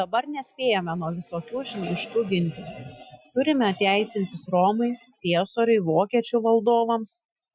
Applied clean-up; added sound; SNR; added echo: classical method Wiener filter.